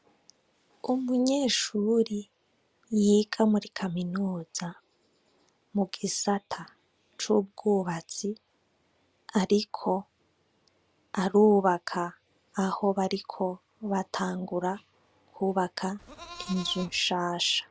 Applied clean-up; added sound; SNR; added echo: none; Livestock, farm animals, working animals; 14 dB; none.